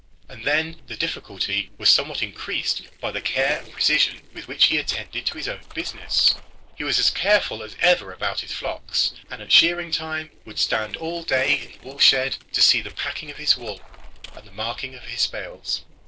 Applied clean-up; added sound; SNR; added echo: neural separator model SepFormer DNS4.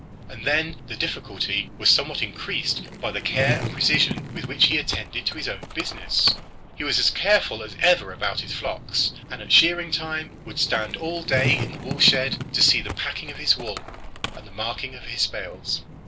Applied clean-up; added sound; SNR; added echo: none; Skateboard; 9 dB; none.